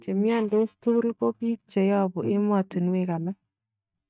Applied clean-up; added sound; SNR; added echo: neural mask model DeepFilterNet 3.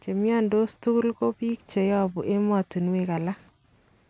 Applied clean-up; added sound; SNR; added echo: none; none; none; none.